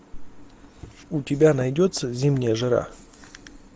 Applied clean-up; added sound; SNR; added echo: none; none; none; none.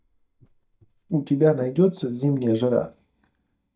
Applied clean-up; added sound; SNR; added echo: neural mask model DeepFilterNet 3.